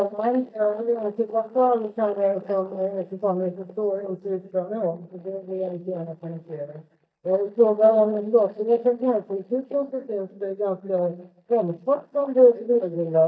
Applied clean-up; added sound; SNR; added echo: neural mask model DeepFilterNet 3.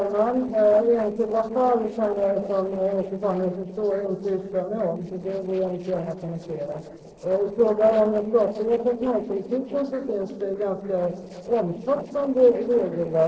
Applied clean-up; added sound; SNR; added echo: neural separator model SepFormer DNS4.